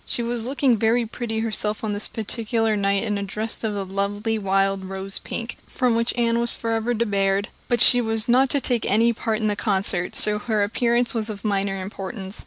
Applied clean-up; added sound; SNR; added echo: none; none; none; none.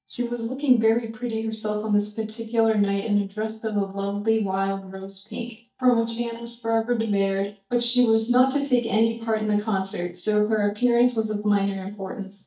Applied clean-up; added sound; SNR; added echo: neural mask model DeepFilterNet 3.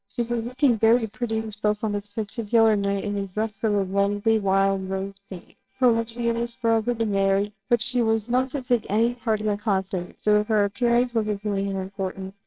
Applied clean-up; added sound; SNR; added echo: neural separator model SepFormer WHAMR!.